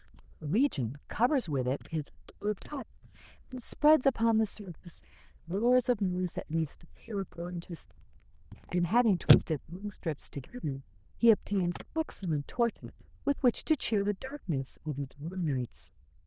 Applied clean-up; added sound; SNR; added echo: neural diffusion model UNIVERSE++.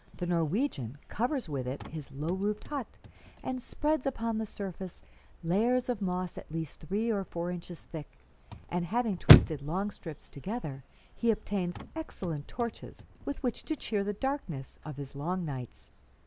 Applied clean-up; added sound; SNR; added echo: none; Chirp, tweet / Slam / Car; 2 dB; none.